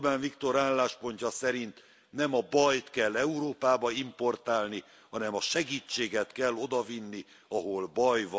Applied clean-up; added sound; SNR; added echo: none; none; none; none.